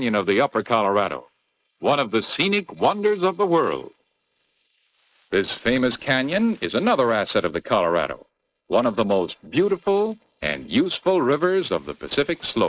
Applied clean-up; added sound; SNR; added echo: neural mask model Resemble Enhance denoiser.